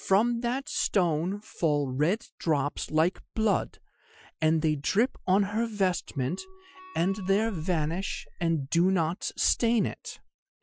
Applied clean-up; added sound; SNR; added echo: classical method Wiener filter.